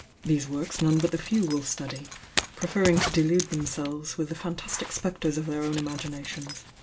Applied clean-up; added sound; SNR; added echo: none; Zipper (clothing); 9 dB; reverberation time 0.2 s.